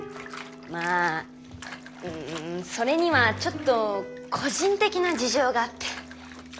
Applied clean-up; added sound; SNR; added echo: none; Bathtub (filling or washing) / Water; 17 dB; none.